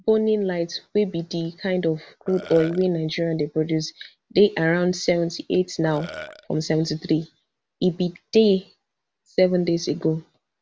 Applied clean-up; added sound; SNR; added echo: none; Burping, eructation; 15 dB; none.